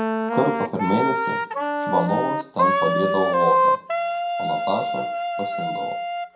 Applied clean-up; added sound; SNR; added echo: none; Wind instrument, woodwind instrument; -4 dB; reverberation time 0.5 s.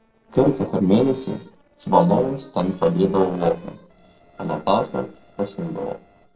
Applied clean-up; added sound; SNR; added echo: neural separator model SepFormer DNS4.